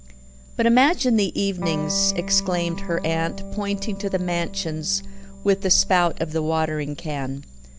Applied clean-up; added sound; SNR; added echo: none; Electric guitar; 13 dB; none.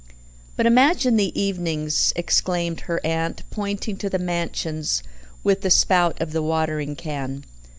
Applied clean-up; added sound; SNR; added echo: none; none; none; none.